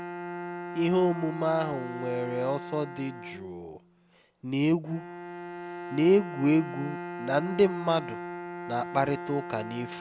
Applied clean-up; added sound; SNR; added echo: none; Bowed string instrument; 10 dB; none.